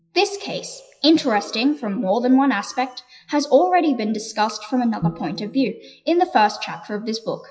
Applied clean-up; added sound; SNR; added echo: classical method WPE with log-MMSE.